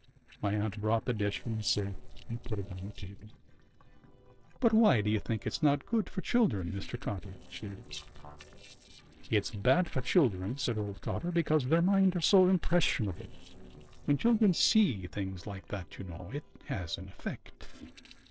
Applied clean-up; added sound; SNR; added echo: neural separator model SepFormer DNS4.